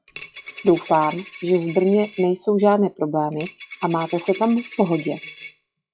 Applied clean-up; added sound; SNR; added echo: classical method log-MMSE.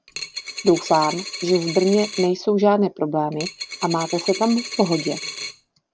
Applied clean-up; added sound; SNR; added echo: none; Coin (dropping); 11 dB; none.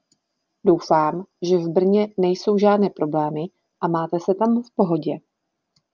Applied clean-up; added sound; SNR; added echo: none; none; none; none.